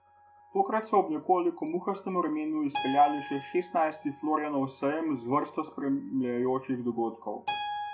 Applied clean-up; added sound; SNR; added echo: none; Keyboard (musical); 12 dB; none.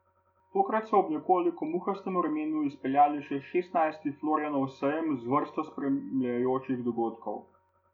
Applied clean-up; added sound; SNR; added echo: none; none; none; none.